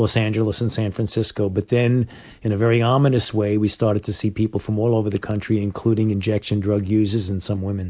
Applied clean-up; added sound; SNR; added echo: none; none; none; none.